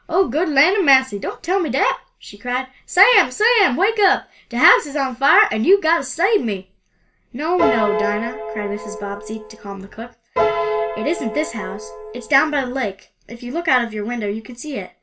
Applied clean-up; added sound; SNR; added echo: none; Piano; 4 dB; reverberation time 0.2 s.